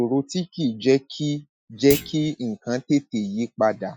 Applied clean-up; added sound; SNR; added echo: classical method Wiener filter.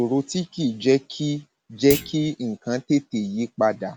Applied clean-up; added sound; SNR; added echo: none; Thump, thud; 13 dB; none.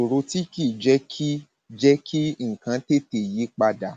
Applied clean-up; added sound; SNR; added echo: none; none; none; none.